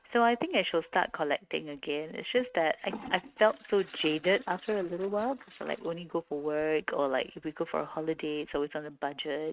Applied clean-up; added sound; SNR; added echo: neural mask model RNNoise.